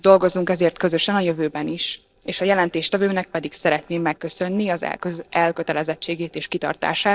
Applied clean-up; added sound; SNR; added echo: neural separator model SepFormer DNS4.